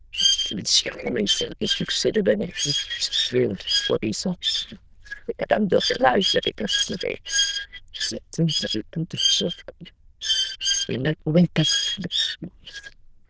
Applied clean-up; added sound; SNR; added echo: neural diffusion model UNIVERSE++.